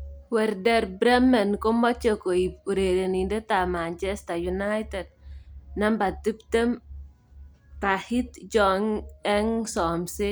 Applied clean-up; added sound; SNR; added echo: none; none; none; none.